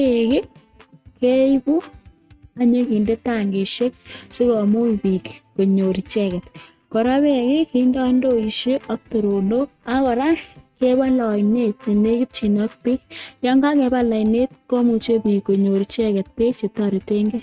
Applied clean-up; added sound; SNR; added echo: neural mask model RNNoise.